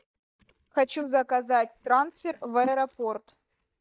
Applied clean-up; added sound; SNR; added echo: neural mask model DeepFilterNet 3.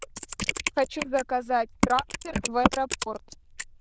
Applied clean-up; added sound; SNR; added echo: neural diffusion model UNIVERSE++.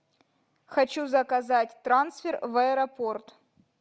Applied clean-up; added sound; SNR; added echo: none; none; none; none.